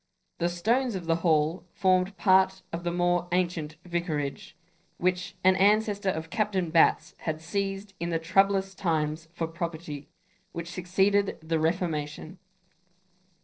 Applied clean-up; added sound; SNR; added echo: neural separator model SepFormer DNS4.